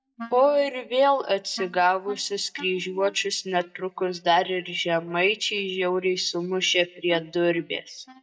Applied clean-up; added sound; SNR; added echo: neural mask model DeepFilterNet 3.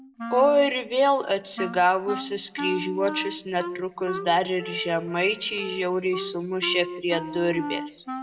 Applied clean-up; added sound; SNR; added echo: none; Wind instrument, woodwind instrument; 10 dB; reverberation time 0.4 s.